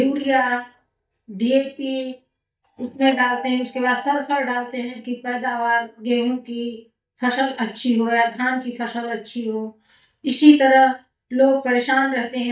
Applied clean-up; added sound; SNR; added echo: neural mask model DeepFilterNet 3.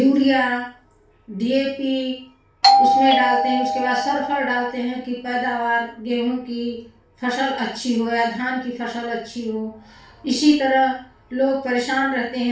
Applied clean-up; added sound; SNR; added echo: none; Doorbell; -3 dB; reverberation time 0.4 s.